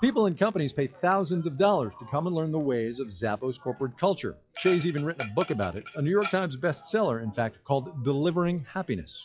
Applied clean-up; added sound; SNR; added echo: classical method log-MMSE.